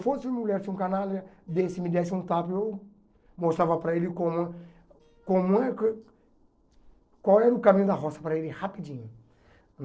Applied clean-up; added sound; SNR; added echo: neural separator model SepFormer DNS4.